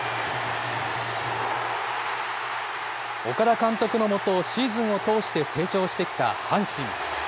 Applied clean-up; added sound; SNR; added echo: none; none; none; none.